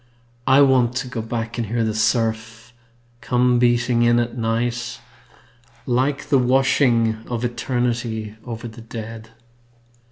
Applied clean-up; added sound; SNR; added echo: none; none; none; none.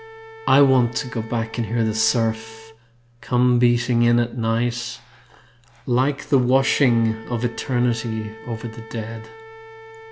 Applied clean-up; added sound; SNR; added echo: none; Wind instrument, woodwind instrument; 19 dB; none.